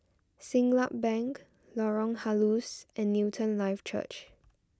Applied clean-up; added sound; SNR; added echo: none; none; none; none.